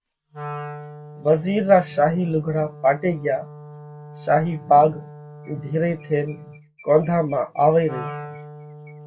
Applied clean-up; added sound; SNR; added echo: none; Wind instrument, woodwind instrument; 16 dB; reverberation time 0.2 s.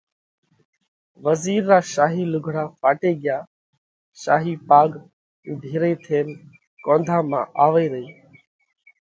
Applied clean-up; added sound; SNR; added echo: none; none; none; none.